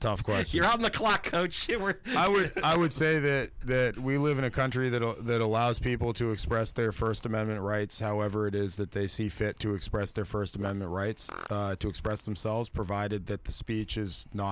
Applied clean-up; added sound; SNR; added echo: none; Fart; 17 dB; none.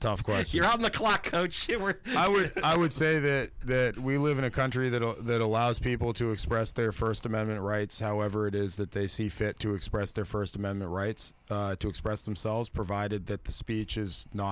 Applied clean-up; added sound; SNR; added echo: none; none; none; none.